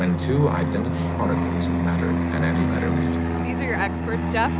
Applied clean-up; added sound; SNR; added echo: none; Fixed-wing aircraft, airplane; 0 dB; none.